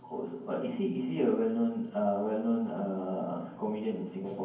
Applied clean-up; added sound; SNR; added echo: none; none; none; reverberation time 0.9 s.